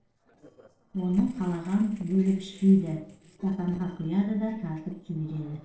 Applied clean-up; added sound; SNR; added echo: neural separator model SepFormer DNS4.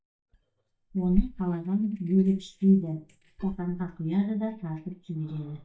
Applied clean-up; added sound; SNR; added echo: neural mask model DeepFilterNet 3.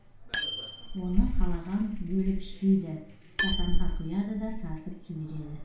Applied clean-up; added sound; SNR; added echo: none; Bicycle bell; -2 dB; reverberation time 0.6 s.